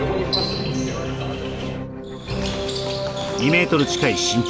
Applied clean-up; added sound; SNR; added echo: none; none; none; none.